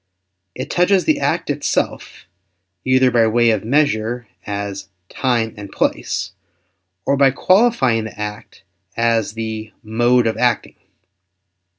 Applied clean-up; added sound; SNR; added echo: none; none; none; none.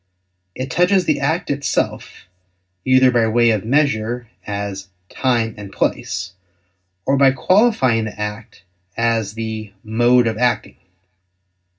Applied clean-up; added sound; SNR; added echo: none; none; none; reverberation time 0.4 s.